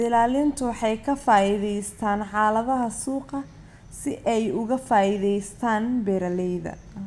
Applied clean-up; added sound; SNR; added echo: none; none; none; none.